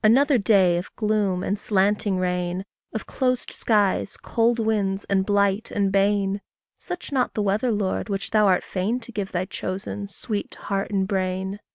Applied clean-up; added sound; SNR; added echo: none; none; none; none.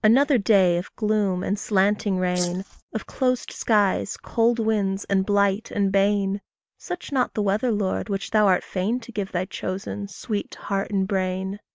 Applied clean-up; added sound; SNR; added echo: neural mask model Resemble Enhance denoiser.